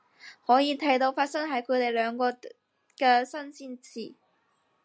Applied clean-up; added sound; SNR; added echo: none; none; none; none.